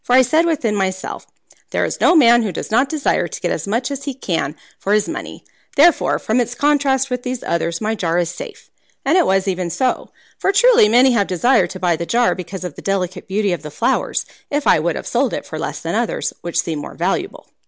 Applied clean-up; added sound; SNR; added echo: none; none; none; none.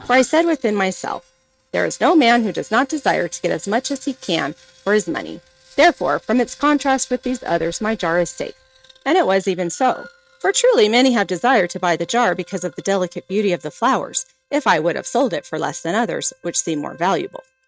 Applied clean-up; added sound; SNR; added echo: neural mask model RNNoise.